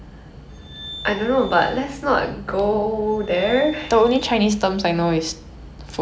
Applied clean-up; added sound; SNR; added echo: none; Glass; 19 dB; none.